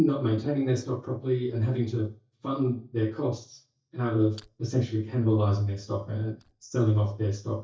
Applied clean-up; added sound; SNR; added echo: neural mask model DeepFilterNet 3.